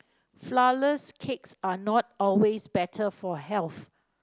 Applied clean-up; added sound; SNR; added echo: none; none; none; none.